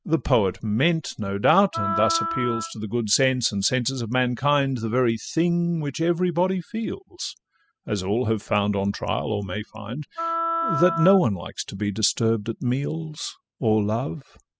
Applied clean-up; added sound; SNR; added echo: classical method spectral subtraction.